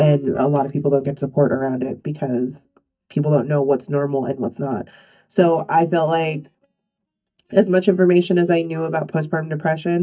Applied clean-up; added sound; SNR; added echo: neural mask model DeepFilterNet 3.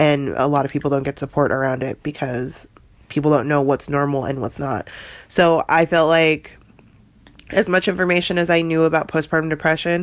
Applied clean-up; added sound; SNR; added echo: none; none; none; none.